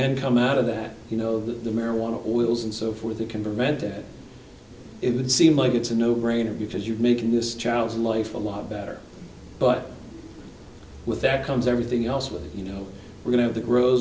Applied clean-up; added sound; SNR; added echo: none; none; none; none.